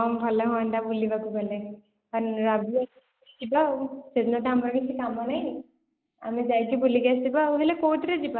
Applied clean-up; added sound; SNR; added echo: neural mask model Resemble Enhance denoiser.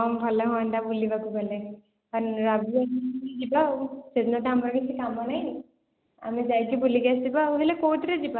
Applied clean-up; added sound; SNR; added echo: none; none; none; none.